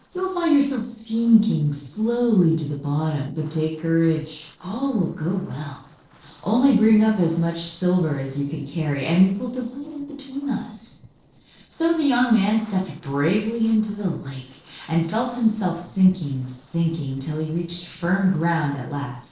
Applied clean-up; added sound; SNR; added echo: neural separator model SepFormer DNS4.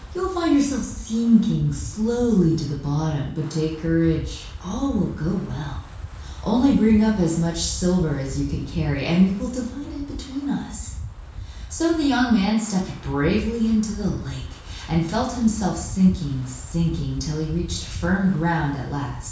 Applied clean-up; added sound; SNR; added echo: none; Wind; 12 dB; reverberation time 0.6 s.